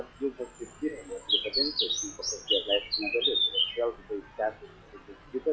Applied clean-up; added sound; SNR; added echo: classical method log-MMSE.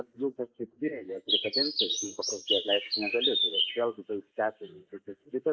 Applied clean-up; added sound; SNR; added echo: neural mask model Resemble Enhance denoiser.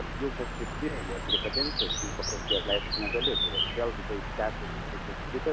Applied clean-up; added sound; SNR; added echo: none; Bird; -3 dB; none.